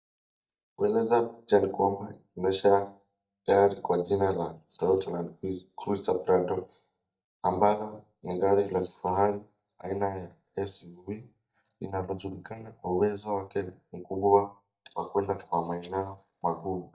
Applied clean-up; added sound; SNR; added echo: neural mask model DeepFilterNet 3.